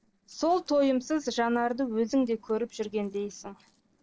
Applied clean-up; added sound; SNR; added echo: neural separator model SepFormer DNS4.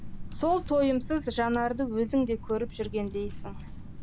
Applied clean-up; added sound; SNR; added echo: none; Typing; 9 dB; none.